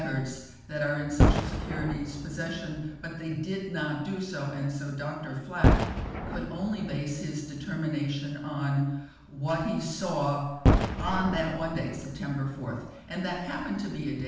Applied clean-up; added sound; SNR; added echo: none; Boom; -1 dB; reverberation time 0.7 s.